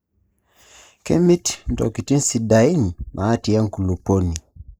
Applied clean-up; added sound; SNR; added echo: neural mask model Resemble Enhance denoiser.